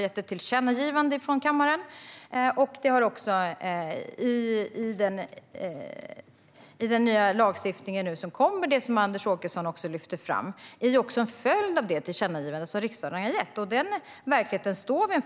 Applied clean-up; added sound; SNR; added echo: none; none; none; none.